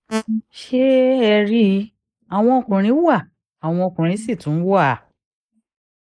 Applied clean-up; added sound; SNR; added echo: neural mask model Resemble Enhance denoiser.